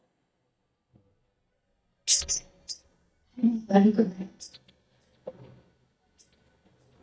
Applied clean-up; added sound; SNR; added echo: neural mask model DeepFilterNet 3.